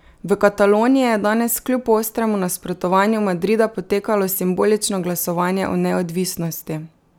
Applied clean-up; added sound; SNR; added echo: none; none; none; none.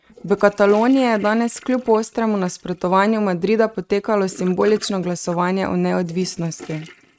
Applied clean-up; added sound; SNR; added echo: neural mask model RNNoise.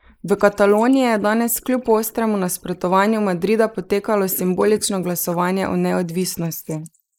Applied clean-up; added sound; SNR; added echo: neural mask model Resemble Enhance denoiser.